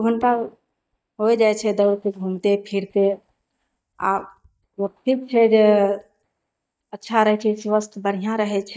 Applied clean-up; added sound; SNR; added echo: neural mask model DeepFilterNet 3.